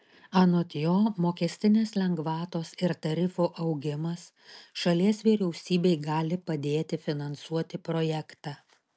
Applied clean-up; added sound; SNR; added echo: none; none; none; none.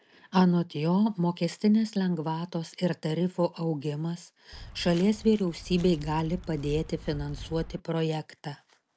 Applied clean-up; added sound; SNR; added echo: none; Walk, footsteps; 14 dB; none.